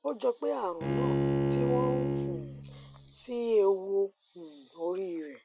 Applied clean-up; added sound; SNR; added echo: none; Bowed string instrument; -1 dB; none.